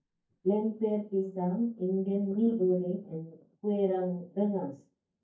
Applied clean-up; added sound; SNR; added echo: neural mask model DeepFilterNet 3.